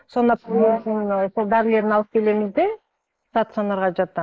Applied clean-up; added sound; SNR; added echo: neural mask model Resemble Enhance denoiser.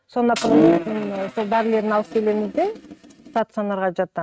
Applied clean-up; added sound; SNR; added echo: neural mask model RNNoise.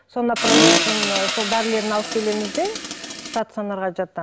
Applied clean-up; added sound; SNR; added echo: none; Accelerating, revving, vroom; -3 dB; none.